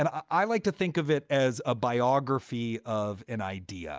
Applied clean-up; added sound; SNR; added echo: none; none; none; none.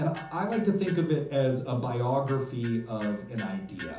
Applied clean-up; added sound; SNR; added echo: none; Electric guitar; 19 dB; reverberation time 0.6 s.